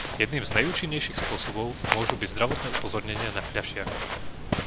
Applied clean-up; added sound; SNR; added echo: none; Walk, footsteps; 1 dB; none.